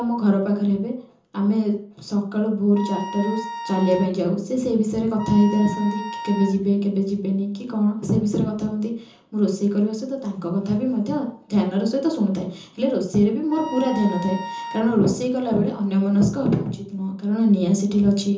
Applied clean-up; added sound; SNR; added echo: none; Wind instrument, woodwind instrument; 11 dB; reverberation time 0.6 s.